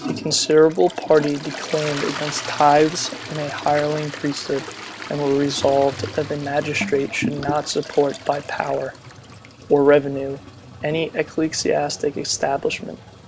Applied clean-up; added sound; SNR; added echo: none; Toilet flush; 12 dB; none.